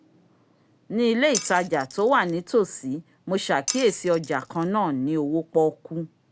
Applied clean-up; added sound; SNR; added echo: none; Glass; 9 dB; none.